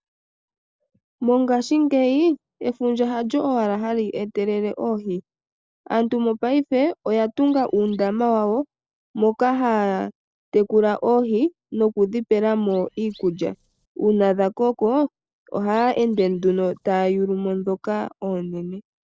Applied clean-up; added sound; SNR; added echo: neural separator model SepFormer DNS4.